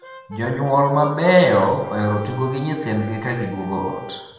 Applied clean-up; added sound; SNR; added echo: none; Brass instrument; 18 dB; reverberation time 0.9 s.